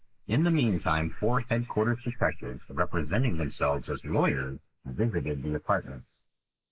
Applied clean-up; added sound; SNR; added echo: neural mask model Resemble Enhance denoiser.